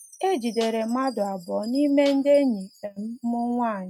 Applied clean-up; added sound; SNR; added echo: neural mask model RNNoise.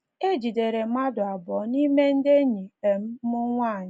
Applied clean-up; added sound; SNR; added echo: none; none; none; none.